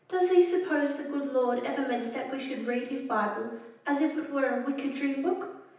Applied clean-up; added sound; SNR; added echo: none; none; none; reverberation time 0.9 s.